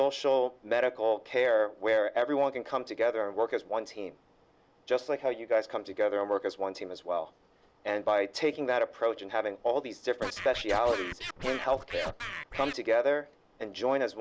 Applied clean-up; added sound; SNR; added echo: none; Scratching (performance technique); 9 dB; none.